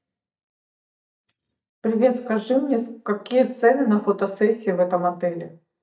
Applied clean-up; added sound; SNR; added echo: neural mask model DeepFilterNet 3.